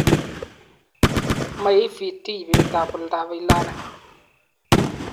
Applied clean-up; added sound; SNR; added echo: none; Gunshot, gunfire; -3 dB; none.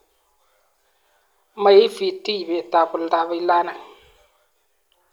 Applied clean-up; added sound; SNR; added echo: none; none; none; none.